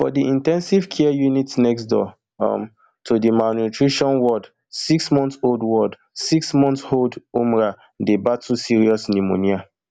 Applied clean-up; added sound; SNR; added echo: none; none; none; none.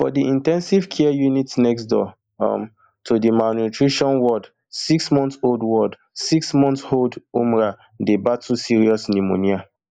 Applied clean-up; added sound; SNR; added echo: neural mask model Resemble Enhance denoiser.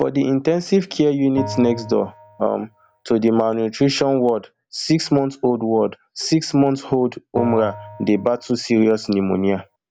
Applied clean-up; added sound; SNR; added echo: none; Bell; 15 dB; none.